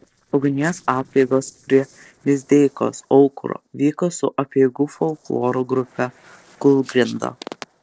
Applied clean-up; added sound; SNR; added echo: neural separator model SepFormer DNS4.